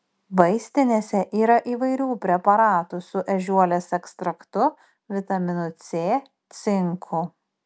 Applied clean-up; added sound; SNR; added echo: none; none; none; none.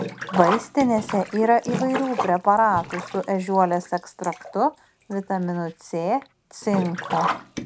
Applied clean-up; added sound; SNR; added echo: none; Sink (filling or washing); 8 dB; none.